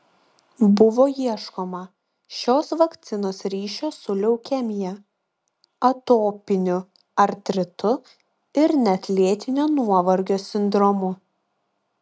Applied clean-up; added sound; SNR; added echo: none; none; none; none.